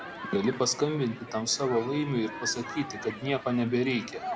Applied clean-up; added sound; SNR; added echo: none; Human group actions + Electric guitar; 11 dB; none.